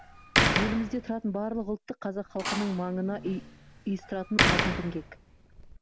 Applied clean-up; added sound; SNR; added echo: none; Slam; -2 dB; none.